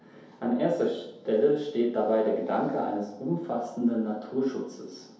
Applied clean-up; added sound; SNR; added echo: none; none; none; reverberation time 0.8 s.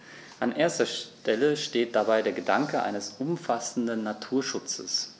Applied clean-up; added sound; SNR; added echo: none; none; none; none.